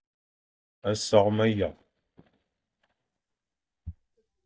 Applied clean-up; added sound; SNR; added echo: neural mask model DeepFilterNet 3.